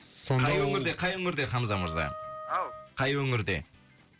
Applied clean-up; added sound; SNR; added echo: none; Wind instrument, woodwind instrument; 13 dB; none.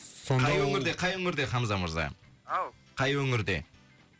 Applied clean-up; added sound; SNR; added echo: none; none; none; none.